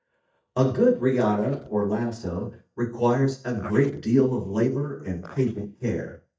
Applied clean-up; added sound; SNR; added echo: neural mask model DeepFilterNet 3.